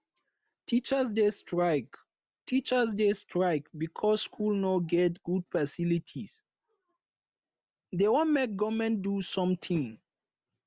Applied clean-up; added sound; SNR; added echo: none; none; none; none.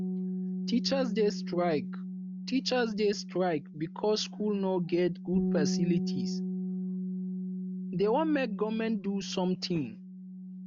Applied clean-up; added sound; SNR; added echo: none; Bass guitar; 4 dB; none.